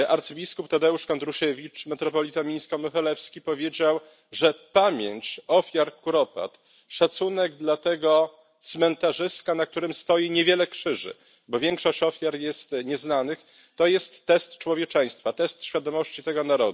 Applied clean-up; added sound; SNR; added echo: none; none; none; none.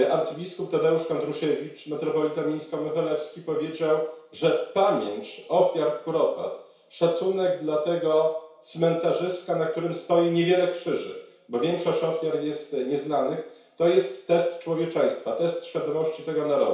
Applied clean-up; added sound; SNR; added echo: none; none; none; reverberation time 0.6 s.